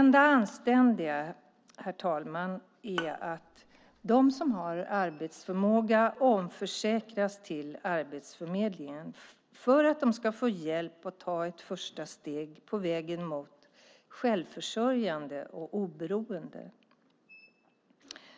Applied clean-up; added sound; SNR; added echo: none; Bowed string instrument; 15 dB; none.